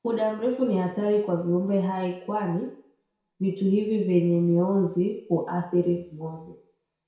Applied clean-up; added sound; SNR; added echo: none; none; none; reverberation time 0.6 s.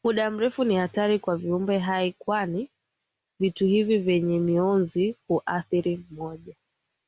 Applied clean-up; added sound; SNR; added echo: none; none; none; none.